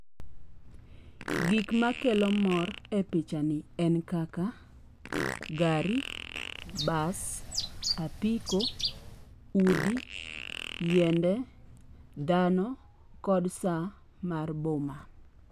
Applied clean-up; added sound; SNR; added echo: none; Fart + Bird; 8 dB; none.